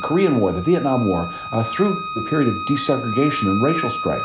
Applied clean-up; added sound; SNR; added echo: none; Bowed string instrument; 8 dB; none.